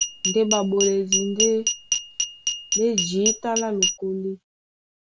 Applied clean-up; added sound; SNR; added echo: none; Glass; 1 dB; none.